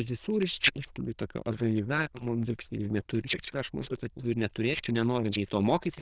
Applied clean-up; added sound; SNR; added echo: neural diffusion model UNIVERSE++.